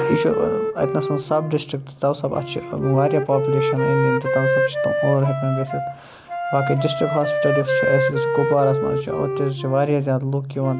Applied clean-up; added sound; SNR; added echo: none; Wind instrument, woodwind instrument; 1 dB; none.